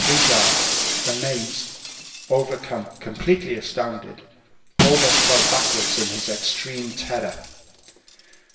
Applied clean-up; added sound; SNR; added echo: none; Shatter; -2 dB; reverberation time 0.9 s.